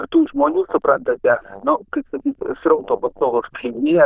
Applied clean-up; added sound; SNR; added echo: neural diffusion model UNIVERSE++.